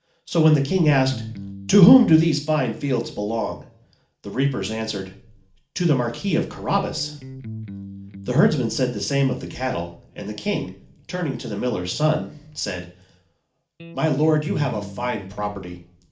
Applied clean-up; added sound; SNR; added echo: none; Electric guitar; 13 dB; reverberation time 0.4 s.